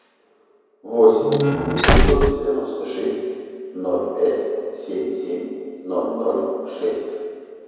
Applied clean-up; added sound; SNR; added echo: none; Slam; -4 dB; reverberation time 2.2 s.